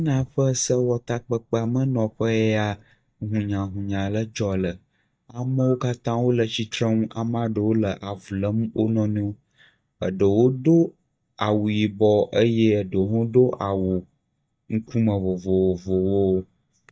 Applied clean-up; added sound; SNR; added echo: neural mask model DeepFilterNet 3.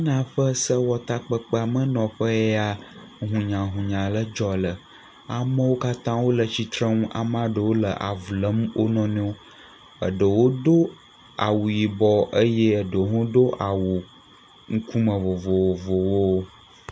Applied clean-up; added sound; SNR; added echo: none; none; none; none.